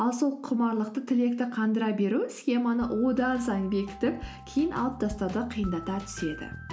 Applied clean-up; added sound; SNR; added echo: none; none; none; none.